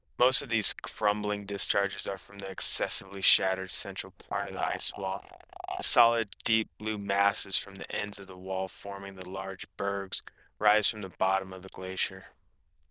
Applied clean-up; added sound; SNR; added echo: neural diffusion model UNIVERSE++.